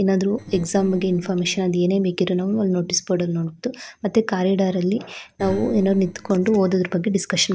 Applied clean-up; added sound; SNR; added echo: neural separator model SepFormer DNS4.